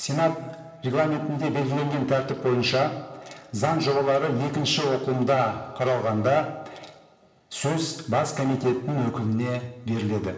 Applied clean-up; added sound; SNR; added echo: none; none; none; reverberation time 0.8 s.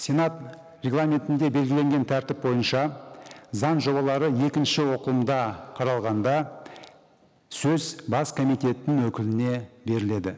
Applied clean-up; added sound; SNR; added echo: none; none; none; none.